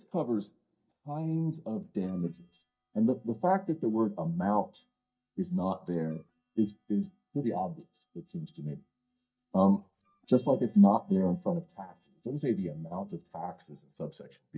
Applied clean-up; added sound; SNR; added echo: neural mask model DeepFilterNet 3.